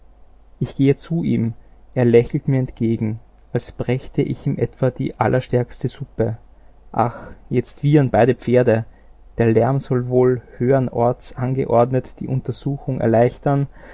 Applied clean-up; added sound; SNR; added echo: none; none; none; none.